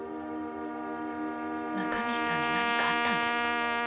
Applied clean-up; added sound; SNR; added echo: none; Trumpet; -5 dB; reverberation time 0.2 s.